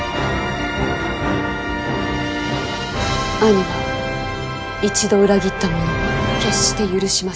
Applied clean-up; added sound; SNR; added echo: none; none; none; none.